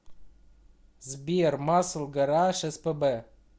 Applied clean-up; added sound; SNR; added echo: none; none; none; none.